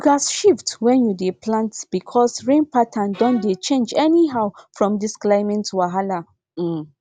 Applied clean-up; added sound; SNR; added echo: none; Bowed string instrument; 18 dB; none.